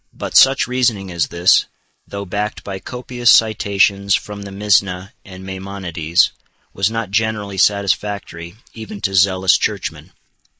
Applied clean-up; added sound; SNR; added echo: neural mask model Resemble Enhance denoiser.